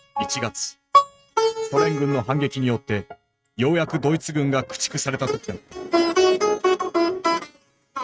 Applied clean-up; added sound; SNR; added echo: neural mask model RNNoise.